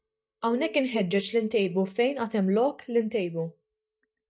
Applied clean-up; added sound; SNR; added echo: neural mask model DeepFilterNet 3.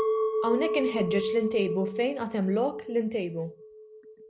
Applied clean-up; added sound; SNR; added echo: none; Chink, clink; 2 dB; none.